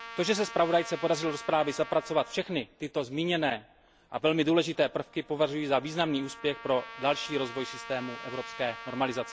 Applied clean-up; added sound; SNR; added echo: none; Trumpet; 15 dB; none.